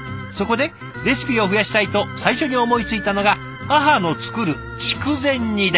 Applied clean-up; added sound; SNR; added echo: none; none; none; none.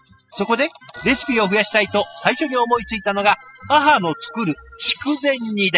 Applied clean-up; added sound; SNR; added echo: classical method spectral subtraction.